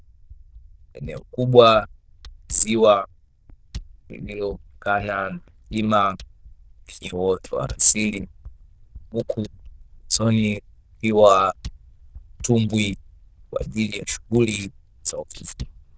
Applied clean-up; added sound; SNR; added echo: neural diffusion model UNIVERSE++.